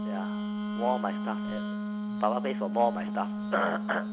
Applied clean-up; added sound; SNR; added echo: none; Wind instrument, woodwind instrument; 1 dB; none.